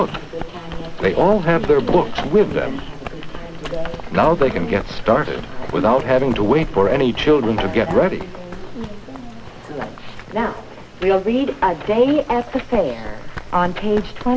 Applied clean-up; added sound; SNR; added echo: none; Run; 11 dB; none.